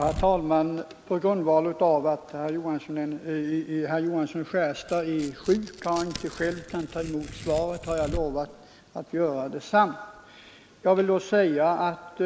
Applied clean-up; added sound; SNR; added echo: none; Tearing; 17 dB; none.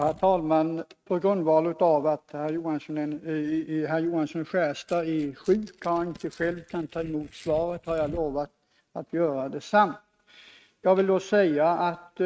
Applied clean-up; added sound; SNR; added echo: neural mask model RNNoise.